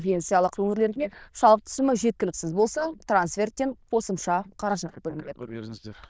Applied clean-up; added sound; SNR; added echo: neural diffusion model UNIVERSE++.